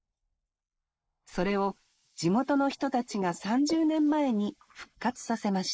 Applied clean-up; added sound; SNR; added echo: neural mask model Resemble Enhance denoiser.